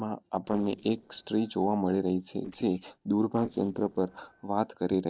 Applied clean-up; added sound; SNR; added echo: neural separator model SepFormer DNS4.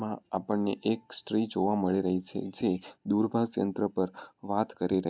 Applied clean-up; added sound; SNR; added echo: none; none; none; none.